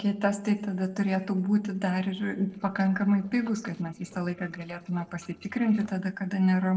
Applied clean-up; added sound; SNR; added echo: neural separator model SepFormer DNS4.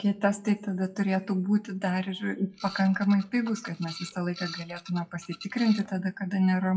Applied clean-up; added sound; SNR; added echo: classical method WPE with log-MMSE.